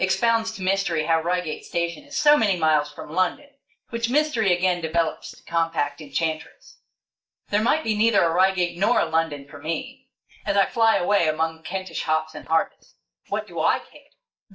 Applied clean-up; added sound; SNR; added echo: neural mask model DeepFilterNet 3.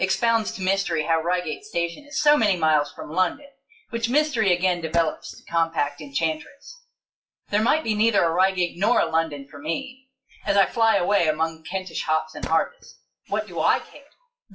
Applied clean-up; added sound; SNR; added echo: classical method WPE with log-MMSE.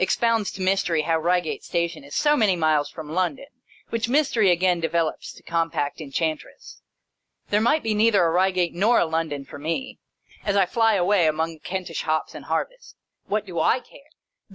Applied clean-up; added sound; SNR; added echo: none; none; none; none.